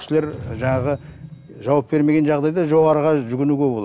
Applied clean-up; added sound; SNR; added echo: none; Sliding door; 16 dB; none.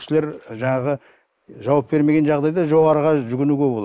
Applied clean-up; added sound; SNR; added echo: neural mask model Resemble Enhance denoiser.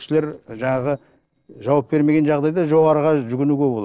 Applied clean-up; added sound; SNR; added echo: neural separator model SepFormer DNS4.